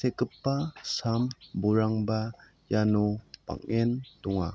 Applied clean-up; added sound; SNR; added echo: none; none; none; none.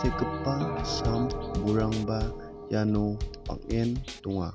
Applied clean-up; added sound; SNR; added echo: none; Bass drum / Snare drum / Drum kit + Bell; 4 dB; none.